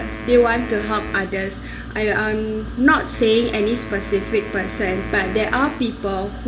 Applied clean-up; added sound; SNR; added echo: none; Wind instrument, woodwind instrument; 14 dB; reverberation time 0.4 s.